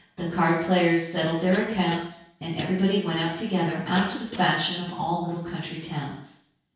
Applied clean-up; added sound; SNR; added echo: neural separator model SepFormer DNS4.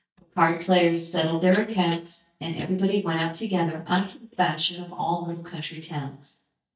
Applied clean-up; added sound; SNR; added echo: neural mask model DeepFilterNet 3.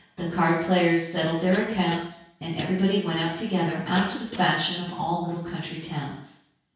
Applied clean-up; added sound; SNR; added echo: none; Cough; 16 dB; reverberation time 0.6 s.